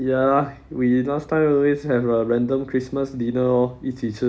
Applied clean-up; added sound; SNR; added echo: none; none; none; none.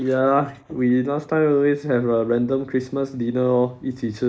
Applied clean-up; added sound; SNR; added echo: neural mask model Resemble Enhance denoiser.